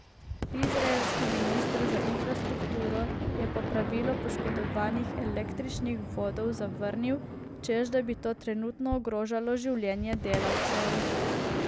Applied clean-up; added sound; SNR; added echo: none; Boom; 0 dB; none.